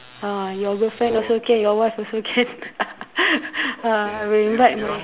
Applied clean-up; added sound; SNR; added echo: none; none; none; none.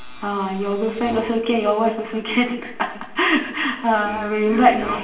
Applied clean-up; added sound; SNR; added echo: none; none; none; reverberation time 0.8 s.